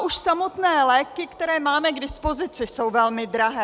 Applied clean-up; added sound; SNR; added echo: none; none; none; none.